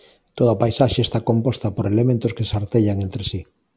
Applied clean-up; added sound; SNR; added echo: none; none; none; none.